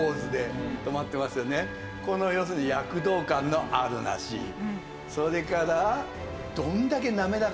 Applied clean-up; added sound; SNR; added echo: none; Bell; 17 dB; none.